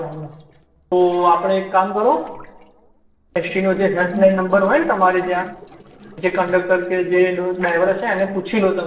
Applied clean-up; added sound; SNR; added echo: neural separator model SepFormer DNS4.